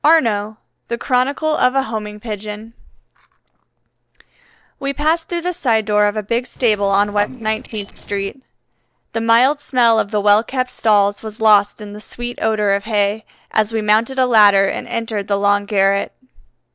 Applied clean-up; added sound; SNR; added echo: neural separator model SepFormer DNS4.